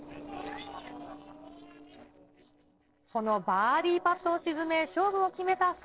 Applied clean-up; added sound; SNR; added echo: neural separator model SepFormer DNS4.